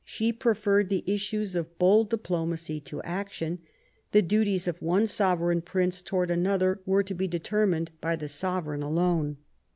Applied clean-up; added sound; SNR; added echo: none; none; none; none.